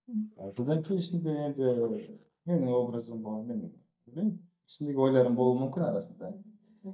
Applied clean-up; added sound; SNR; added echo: neural mask model DeepFilterNet 3.